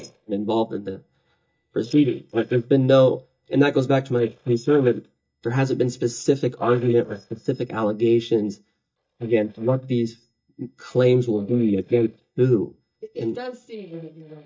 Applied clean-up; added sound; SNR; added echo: neural mask model DeepFilterNet 3.